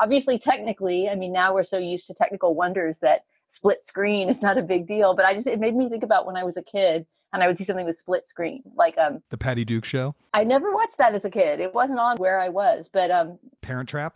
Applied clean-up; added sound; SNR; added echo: none; none; none; none.